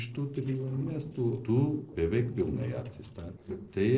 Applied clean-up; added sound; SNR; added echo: neural separator model SepFormer DNS4.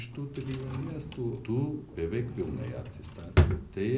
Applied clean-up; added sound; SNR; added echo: none; Drawer open or close; -1 dB; reverberation time 0.5 s.